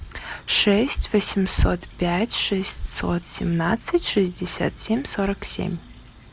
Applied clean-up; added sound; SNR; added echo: none; none; none; none.